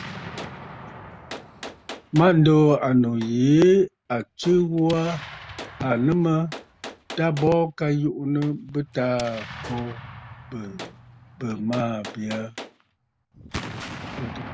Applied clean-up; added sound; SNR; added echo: none; Gunshot, gunfire + Explosion; 16 dB; none.